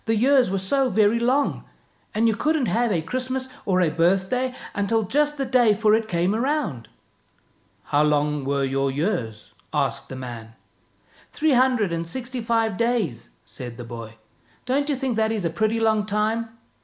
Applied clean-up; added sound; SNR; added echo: none; none; none; none.